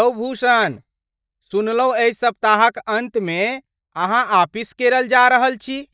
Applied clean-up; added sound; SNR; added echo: neural mask model DeepFilterNet 3.